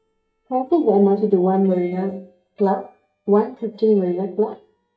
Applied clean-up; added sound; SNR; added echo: neural mask model DeepFilterNet 3.